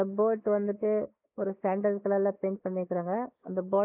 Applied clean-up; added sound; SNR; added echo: neural mask model Resemble Enhance denoiser.